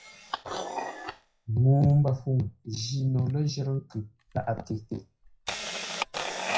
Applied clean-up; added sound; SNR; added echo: classical method WPE with log-MMSE.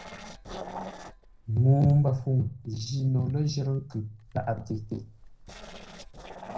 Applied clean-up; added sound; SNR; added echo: neural separator model SepFormer DNS4.